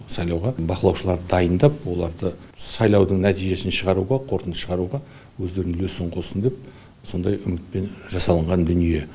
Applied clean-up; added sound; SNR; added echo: none; none; none; none.